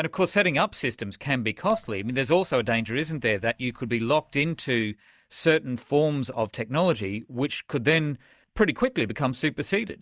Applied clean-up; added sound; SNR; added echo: neural mask model DeepFilterNet 3.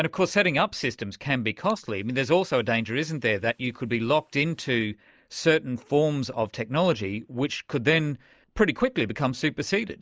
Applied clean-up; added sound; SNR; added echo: neural mask model Resemble Enhance denoiser.